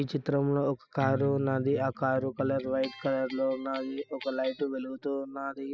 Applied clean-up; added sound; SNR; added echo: classical method spectral subtraction.